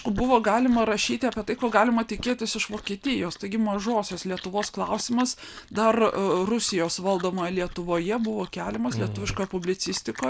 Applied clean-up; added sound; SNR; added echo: none; Chewing, mastication; 18 dB; none.